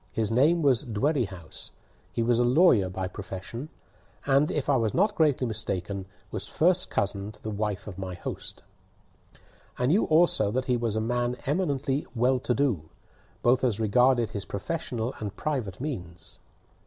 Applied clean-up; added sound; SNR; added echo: none; none; none; none.